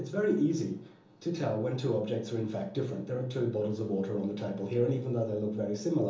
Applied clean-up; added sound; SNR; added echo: none; none; none; reverberation time 1.2 s.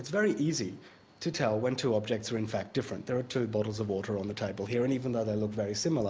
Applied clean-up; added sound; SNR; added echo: none; none; none; none.